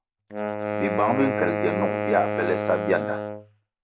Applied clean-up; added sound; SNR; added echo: none; Wind instrument, woodwind instrument; 1 dB; none.